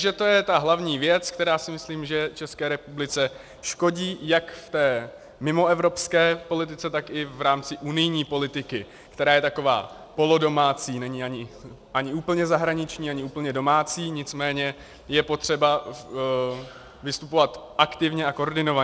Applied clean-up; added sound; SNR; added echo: none; none; none; none.